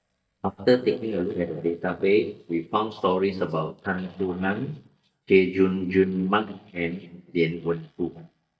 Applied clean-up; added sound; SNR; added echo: neural mask model DeepFilterNet 3.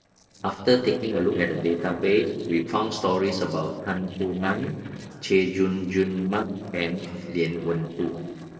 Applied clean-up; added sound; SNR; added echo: neural separator model SepFormer DNS4.